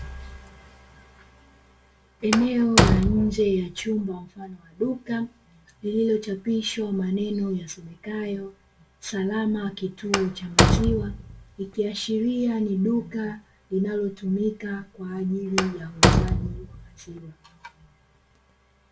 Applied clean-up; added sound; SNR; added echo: none; Slam; -4 dB; reverberation time 0.2 s.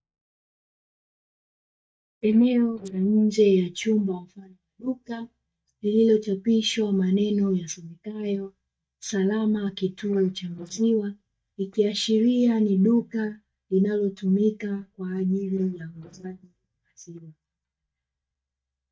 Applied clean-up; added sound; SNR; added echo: neural mask model DeepFilterNet 3.